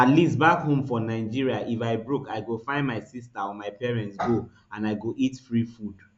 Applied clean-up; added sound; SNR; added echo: none; none; none; none.